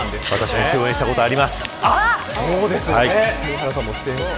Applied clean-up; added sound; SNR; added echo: none; Crumpling, crinkling / Tearing + Trumpet; 16 dB; none.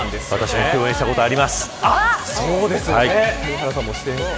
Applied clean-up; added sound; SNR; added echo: none; none; none; none.